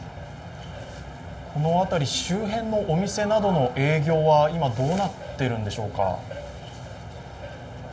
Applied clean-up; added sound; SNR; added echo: none; none; none; reverberation time 0.4 s.